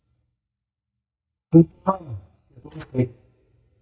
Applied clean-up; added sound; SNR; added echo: neural mask model DeepFilterNet 3.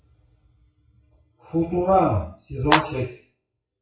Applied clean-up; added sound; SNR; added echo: classical method WPE with log-MMSE.